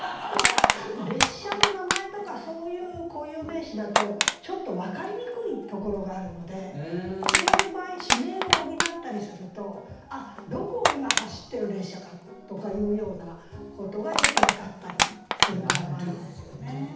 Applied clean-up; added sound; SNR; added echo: none; Crushing; -3 dB; reverberation time 0.8 s.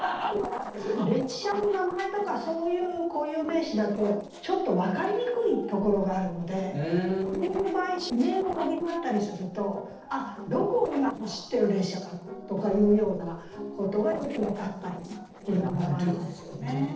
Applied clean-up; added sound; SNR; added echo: neural separator model SepFormer DNS4.